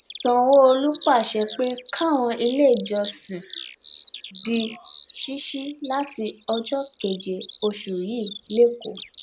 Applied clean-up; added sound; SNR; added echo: none; Bird vocalization, bird call, bird song; 9 dB; none.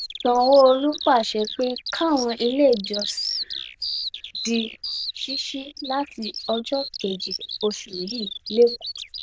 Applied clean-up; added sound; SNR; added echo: neural diffusion model UNIVERSE++.